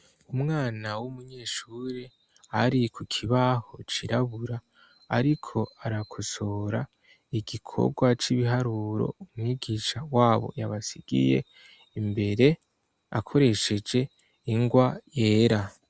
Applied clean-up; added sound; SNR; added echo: none; none; none; none.